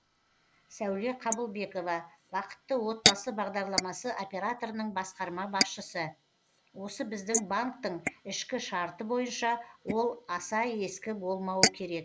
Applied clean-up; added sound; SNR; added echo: neural mask model Resemble Enhance denoiser.